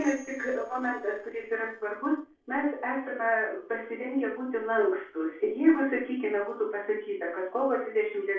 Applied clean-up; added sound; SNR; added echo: neural separator model SepFormer DNS4.